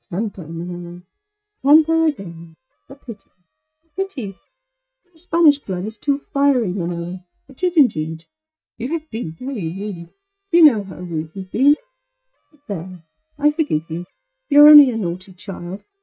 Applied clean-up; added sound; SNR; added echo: neural mask model DeepFilterNet 3.